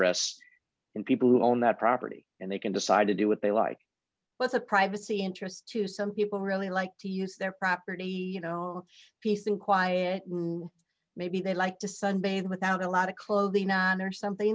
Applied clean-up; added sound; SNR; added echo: none; none; none; none.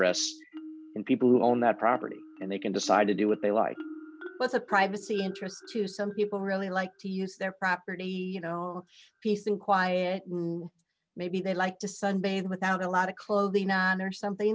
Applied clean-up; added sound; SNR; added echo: none; Marimba, xylophone; 18 dB; none.